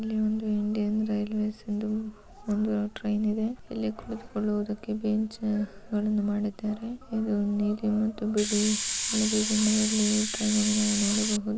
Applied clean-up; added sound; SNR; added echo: none; Hiss; 2 dB; none.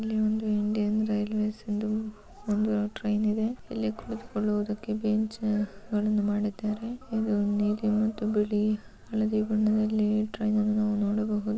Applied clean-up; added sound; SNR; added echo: none; none; none; none.